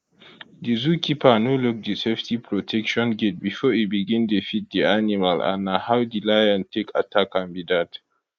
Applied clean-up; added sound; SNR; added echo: neural mask model Resemble Enhance denoiser.